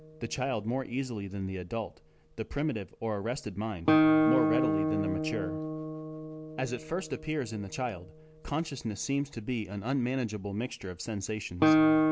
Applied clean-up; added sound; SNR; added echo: none; Guitar; -2 dB; none.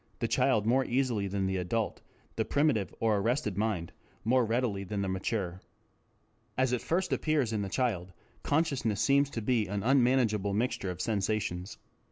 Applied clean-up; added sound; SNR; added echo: none; none; none; none.